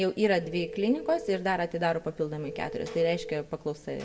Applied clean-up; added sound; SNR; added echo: none; Telephone; 11 dB; reverberation time 1.2 s.